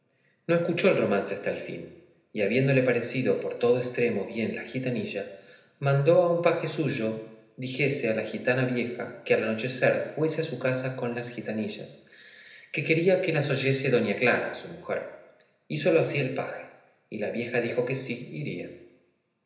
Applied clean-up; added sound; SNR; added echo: none; none; none; reverberation time 0.9 s.